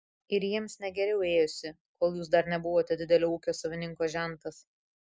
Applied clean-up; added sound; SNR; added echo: none; none; none; none.